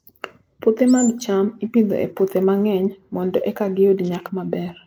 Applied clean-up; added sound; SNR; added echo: neural mask model Resemble Enhance denoiser.